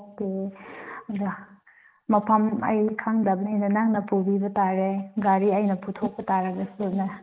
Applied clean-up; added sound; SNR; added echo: neural mask model Resemble Enhance denoiser.